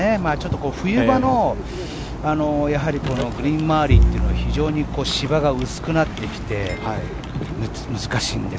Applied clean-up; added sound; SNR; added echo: none; Bowed string instrument; -1 dB; none.